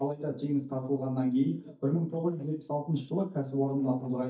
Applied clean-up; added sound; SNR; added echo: neural mask model DeepFilterNet 3.